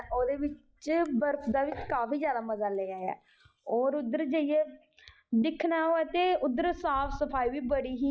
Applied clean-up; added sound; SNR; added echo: classical method log-MMSE.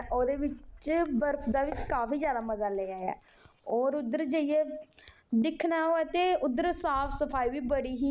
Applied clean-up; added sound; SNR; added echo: none; Wind; 16 dB; none.